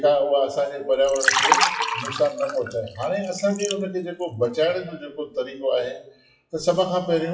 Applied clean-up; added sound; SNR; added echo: classical method WPE with log-MMSE.